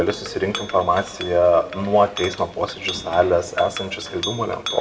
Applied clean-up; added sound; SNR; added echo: none; Chink, clink; 13 dB; reverberation time 0.8 s.